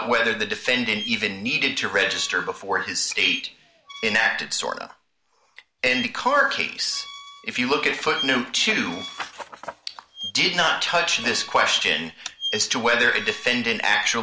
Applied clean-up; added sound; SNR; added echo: none; Squeak; 14 dB; none.